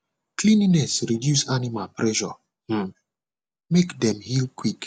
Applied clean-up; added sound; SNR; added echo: none; none; none; none.